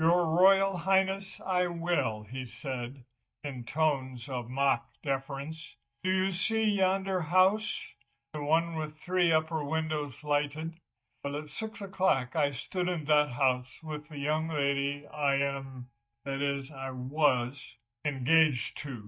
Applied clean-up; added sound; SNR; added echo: neural mask model DeepFilterNet 3.